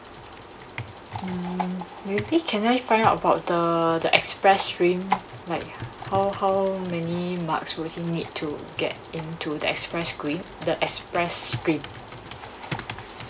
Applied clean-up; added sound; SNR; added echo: none; Computer keyboard; 15 dB; none.